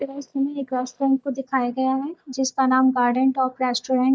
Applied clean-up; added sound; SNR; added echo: neural mask model DeepFilterNet 3.